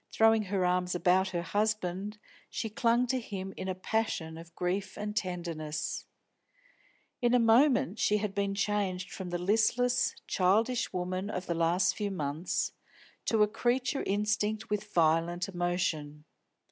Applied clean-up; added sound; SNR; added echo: none; none; none; none.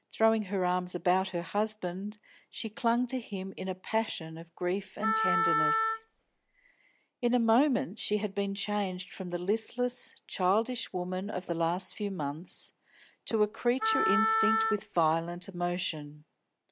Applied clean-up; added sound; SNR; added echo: none; Wind instrument, woodwind instrument; 0 dB; none.